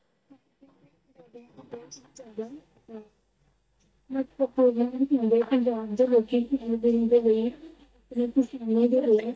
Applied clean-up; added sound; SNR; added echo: neural mask model DeepFilterNet 3.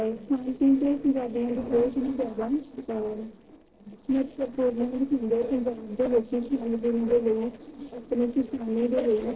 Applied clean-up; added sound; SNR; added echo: neural separator model SepFormer DNS4.